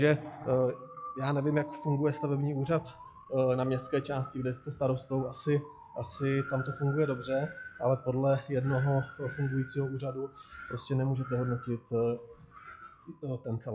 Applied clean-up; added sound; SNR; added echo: classical method log-MMSE.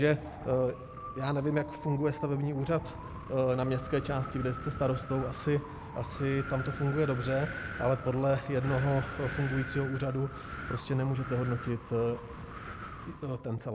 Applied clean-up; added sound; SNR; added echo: none; Wind; 10 dB; none.